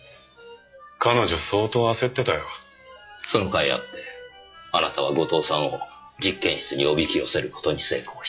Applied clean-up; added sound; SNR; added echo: classical method log-MMSE.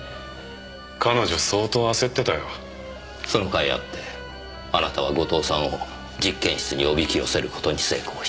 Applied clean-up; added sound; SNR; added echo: none; Bowed string instrument + Wind; 19 dB; none.